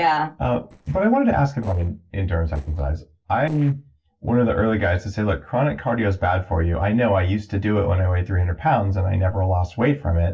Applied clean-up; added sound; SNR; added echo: neural separator model SepFormer DNS4.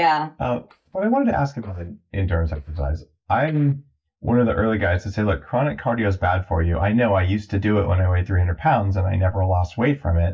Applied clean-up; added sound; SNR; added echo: neural mask model DeepFilterNet 3.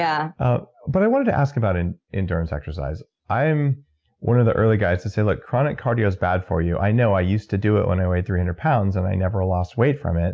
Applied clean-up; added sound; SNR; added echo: none; none; none; none.